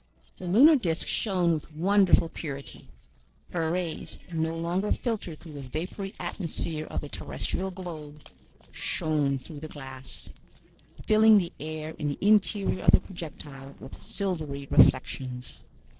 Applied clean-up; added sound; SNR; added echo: neural separator model SepFormer DNS4.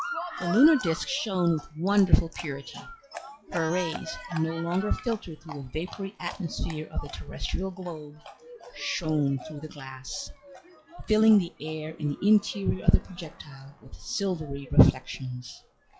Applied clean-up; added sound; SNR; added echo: classical method log-MMSE.